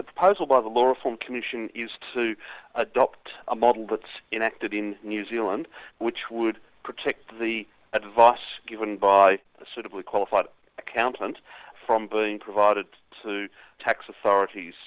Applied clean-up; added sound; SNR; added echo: none; none; none; none.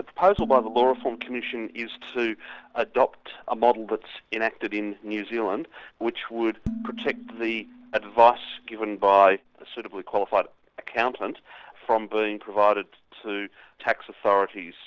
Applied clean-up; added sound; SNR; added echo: neural separator model SepFormer DNS4.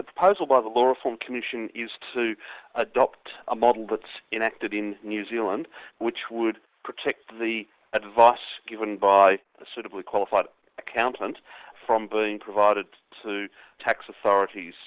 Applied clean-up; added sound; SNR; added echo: neural mask model Resemble Enhance denoiser.